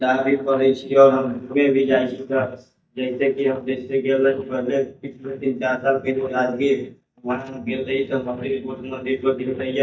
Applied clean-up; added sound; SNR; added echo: neural mask model DeepFilterNet 3.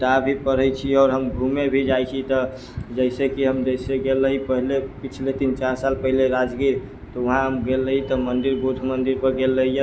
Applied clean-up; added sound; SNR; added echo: none; none; none; none.